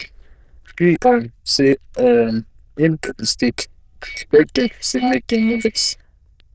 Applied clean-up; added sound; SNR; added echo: neural diffusion model UNIVERSE++.